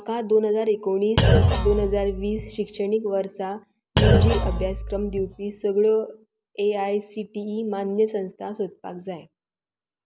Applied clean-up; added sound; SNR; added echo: none; Thump, thud; -4 dB; none.